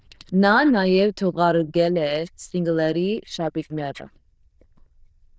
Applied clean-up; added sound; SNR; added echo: neural diffusion model UNIVERSE++.